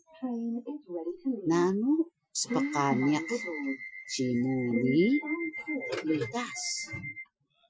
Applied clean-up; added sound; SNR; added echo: classical method Wiener filter.